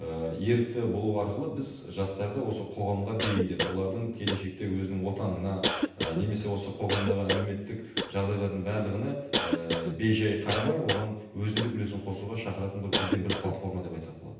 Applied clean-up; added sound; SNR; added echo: none; Cough; 3 dB; reverberation time 0.9 s.